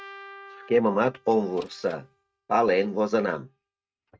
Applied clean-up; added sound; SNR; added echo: neural mask model RNNoise.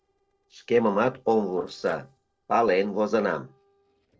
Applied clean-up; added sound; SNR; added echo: neural separator model SepFormer DNS4.